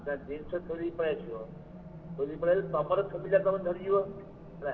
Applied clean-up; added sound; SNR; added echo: none; Race car, auto racing; 12 dB; reverberation time 2.5 s.